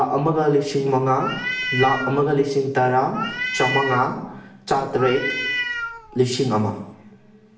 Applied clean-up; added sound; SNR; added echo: none; Meow; 6 dB; reverberation time 0.7 s.